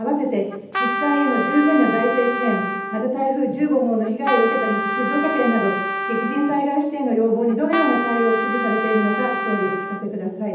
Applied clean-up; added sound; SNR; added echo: none; Trumpet; 5 dB; reverberation time 0.8 s.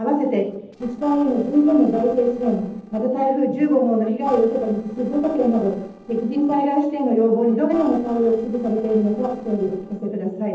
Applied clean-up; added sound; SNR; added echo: neural separator model SepFormer DNS4.